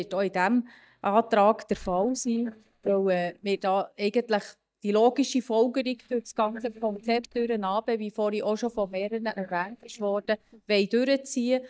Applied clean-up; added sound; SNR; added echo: neural mask model DeepFilterNet 3.